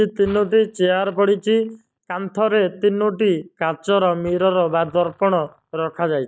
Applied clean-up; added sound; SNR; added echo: neural mask model DeepFilterNet 3.